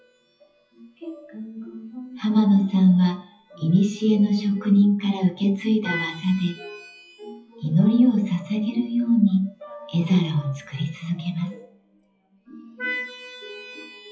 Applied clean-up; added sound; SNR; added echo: classical method WPE with log-MMSE.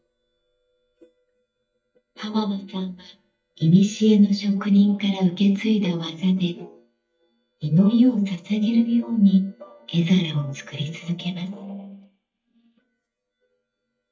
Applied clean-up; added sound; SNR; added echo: neural mask model DeepFilterNet 3.